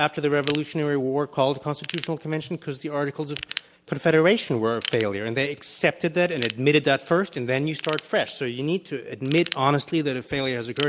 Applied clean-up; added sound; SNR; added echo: none; Ratchet, pawl / Tools; 16 dB; none.